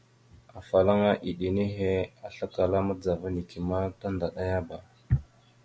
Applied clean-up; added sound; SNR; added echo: none; none; none; none.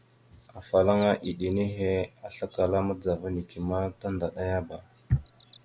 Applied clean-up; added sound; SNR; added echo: none; Bird vocalization, bird call, bird song; 17 dB; none.